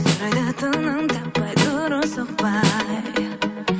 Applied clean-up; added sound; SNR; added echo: none; Snare drum; 4 dB; none.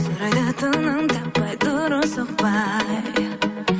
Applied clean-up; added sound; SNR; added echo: none; none; none; none.